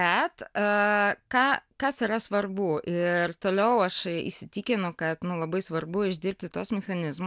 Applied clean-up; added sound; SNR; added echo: none; none; none; none.